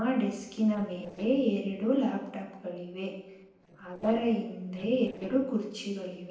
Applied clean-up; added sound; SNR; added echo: neural separator model SepFormer DNS4.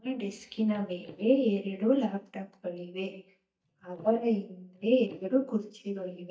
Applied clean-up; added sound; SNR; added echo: neural mask model DeepFilterNet 3.